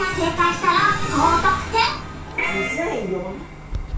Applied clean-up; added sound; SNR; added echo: none; Clock; 13 dB; reverberation time 0.3 s.